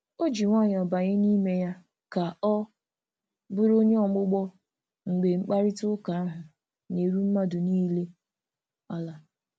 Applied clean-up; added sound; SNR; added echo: none; none; none; none.